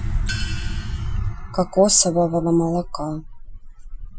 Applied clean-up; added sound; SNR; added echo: classical method Wiener filter.